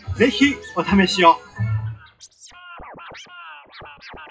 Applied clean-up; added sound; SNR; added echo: classical method WPE with log-MMSE.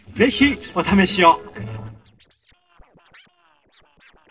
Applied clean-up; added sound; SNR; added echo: neural separator model SepFormer DNS4.